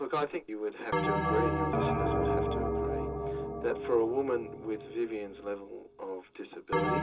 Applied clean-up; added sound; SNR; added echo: none; Bell; -2 dB; reverberation time 0.2 s.